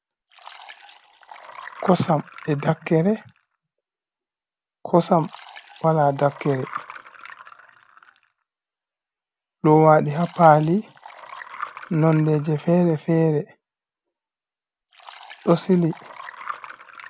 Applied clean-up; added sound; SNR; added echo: none; Liquid; 19 dB; none.